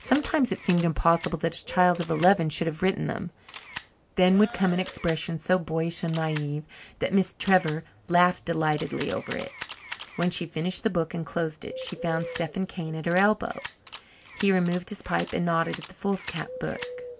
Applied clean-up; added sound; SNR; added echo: none; Bird + Camera; 15 dB; none.